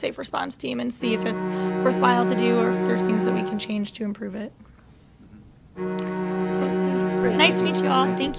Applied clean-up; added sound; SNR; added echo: none; Bowed string instrument; -1 dB; none.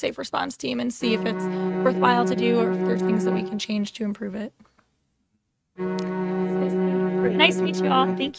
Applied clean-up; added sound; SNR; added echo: neural mask model RNNoise.